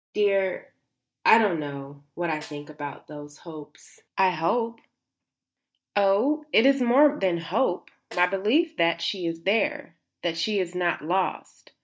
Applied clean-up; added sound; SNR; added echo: neural mask model DeepFilterNet 3.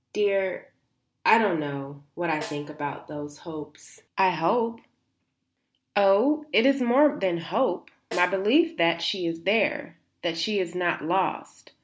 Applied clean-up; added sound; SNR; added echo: none; Snare drum; 19 dB; none.